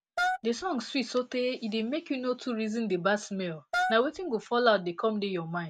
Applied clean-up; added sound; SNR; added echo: none; Wind instrument, woodwind instrument; 3 dB; none.